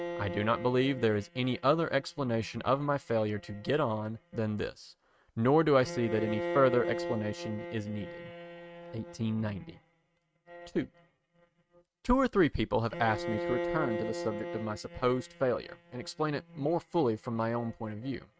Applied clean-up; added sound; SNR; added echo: neural mask model RNNoise.